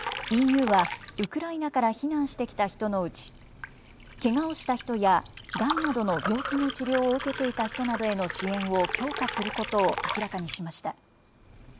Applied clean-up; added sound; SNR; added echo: none; Liquid; 9 dB; none.